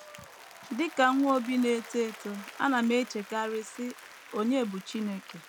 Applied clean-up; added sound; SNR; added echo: none; Applause; 18 dB; none.